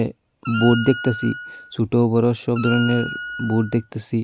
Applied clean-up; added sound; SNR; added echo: none; Wind instrument, woodwind instrument; 10 dB; none.